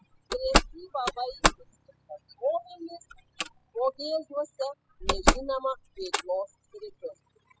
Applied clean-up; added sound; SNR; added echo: classical method spectral subtraction.